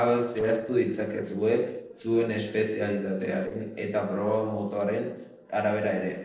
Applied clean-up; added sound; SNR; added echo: neural separator model SepFormer DNS4.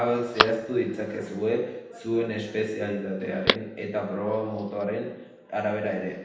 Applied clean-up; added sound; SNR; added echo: none; Telephone; 5 dB; reverberation time 0.9 s.